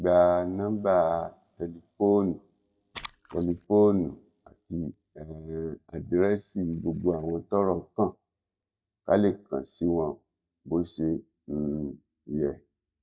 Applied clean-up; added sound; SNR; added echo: neural mask model DeepFilterNet 3.